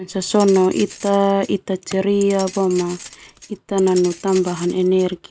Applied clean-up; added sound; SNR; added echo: none; Keys jangling; 18 dB; none.